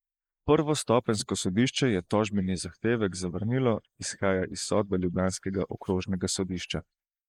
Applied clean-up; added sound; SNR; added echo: neural mask model Resemble Enhance denoiser.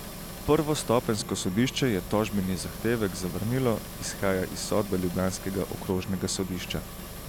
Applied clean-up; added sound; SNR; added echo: none; Engine; 10 dB; none.